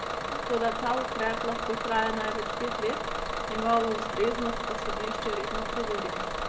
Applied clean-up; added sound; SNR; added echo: none; Bus / Engine; 0 dB; none.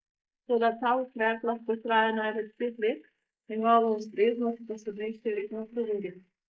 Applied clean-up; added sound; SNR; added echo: neural mask model Resemble Enhance denoiser.